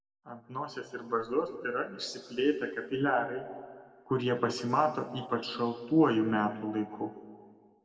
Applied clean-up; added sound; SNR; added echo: none; none; none; reverberation time 1.6 s.